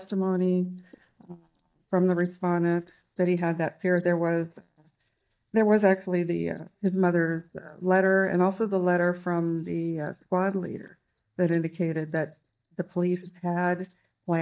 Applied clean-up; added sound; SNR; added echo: neural mask model DeepFilterNet 3.